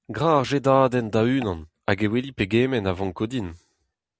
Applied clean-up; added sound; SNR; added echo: none; none; none; none.